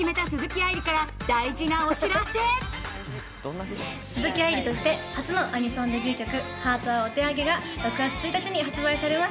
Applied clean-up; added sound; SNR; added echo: none; none; none; none.